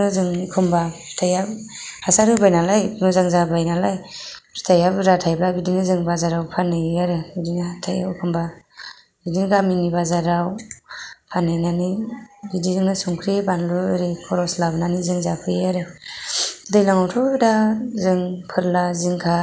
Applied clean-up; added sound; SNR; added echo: none; none; none; none.